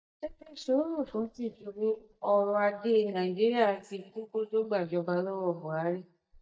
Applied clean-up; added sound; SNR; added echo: neural mask model DeepFilterNet 3.